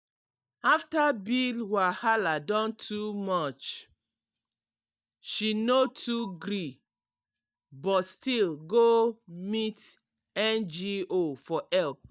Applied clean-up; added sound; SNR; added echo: neural mask model DeepFilterNet 3.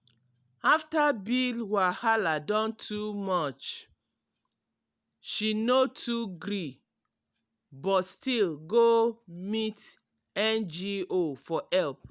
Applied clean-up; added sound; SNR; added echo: none; none; none; none.